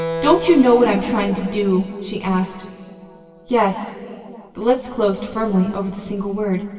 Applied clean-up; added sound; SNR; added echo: none; Keyboard (musical); 13 dB; reverberation time 2.4 s.